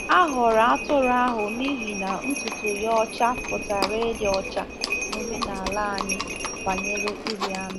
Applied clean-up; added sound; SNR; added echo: none; Livestock, farm animals, working animals; 5 dB; none.